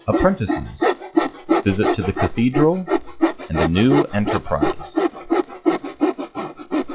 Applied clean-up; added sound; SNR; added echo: classical method log-MMSE.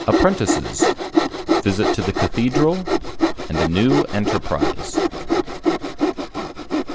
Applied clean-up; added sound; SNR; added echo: none; Sawing; -2 dB; none.